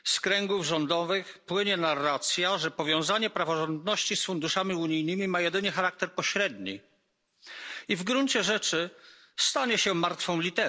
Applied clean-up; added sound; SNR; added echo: none; none; none; none.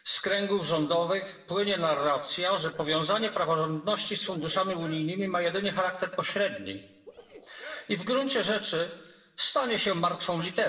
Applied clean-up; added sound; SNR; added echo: neural separator model SepFormer DNS4.